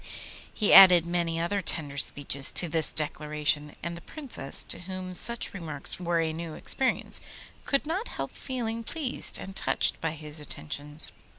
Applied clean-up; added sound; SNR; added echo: none; none; none; none.